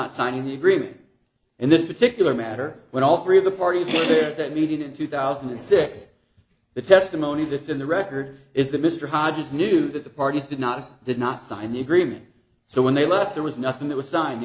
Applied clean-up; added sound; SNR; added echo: none; none; none; none.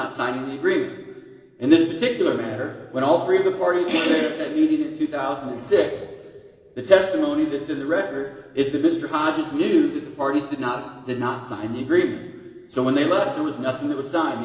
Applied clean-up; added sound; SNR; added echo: none; none; none; reverberation time 2.3 s.